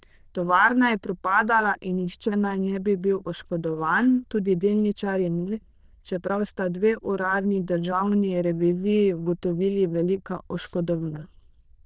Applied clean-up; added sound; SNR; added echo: neural diffusion model UNIVERSE++.